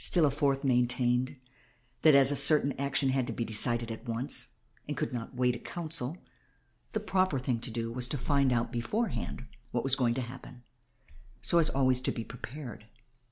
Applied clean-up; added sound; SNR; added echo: none; none; none; none.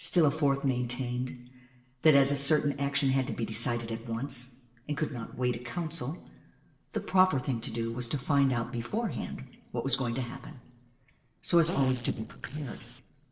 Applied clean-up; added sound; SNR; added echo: neural separator model SepFormer DNS4.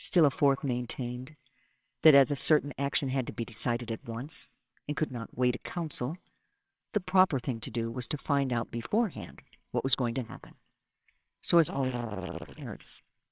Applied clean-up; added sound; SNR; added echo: neural separator model SepFormer WHAMR!.